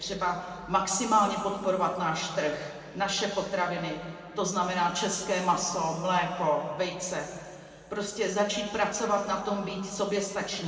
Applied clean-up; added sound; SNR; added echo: none; none; none; reverberation time 2.0 s.